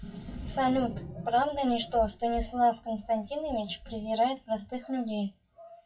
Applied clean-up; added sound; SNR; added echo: classical method WPE with log-MMSE.